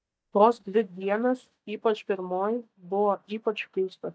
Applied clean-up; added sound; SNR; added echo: neural mask model DeepFilterNet 3.